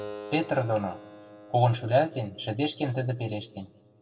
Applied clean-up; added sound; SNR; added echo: none; Keyboard (musical); 17 dB; reverberation time 1.0 s.